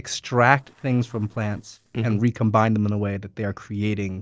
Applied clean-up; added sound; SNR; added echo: neural separator model SepFormer DNS4.